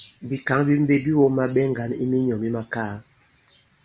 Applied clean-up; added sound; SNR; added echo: none; none; none; none.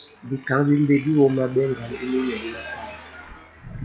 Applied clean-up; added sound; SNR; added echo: classical method log-MMSE.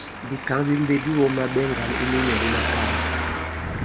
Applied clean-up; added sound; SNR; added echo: none; Traffic noise, roadway noise; 2 dB; none.